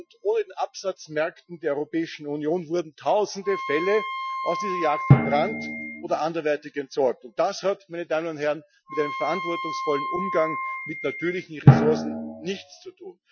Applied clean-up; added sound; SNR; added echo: classical method Wiener filter.